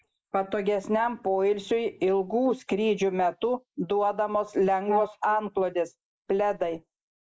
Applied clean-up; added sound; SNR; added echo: neural mask model Resemble Enhance denoiser.